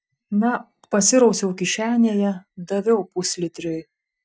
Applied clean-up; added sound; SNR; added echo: neural mask model DeepFilterNet 3.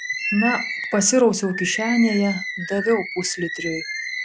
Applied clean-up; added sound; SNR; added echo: none; Bird; 7 dB; none.